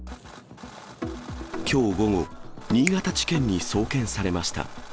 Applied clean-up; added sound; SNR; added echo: none; Finger snapping; 13 dB; none.